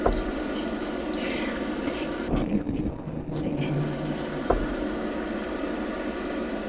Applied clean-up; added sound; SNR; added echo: neural separator model SepFormer DNS4.